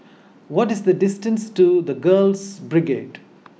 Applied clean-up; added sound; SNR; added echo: none; none; none; none.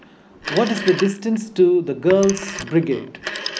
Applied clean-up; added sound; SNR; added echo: none; Telephone; 12 dB; none.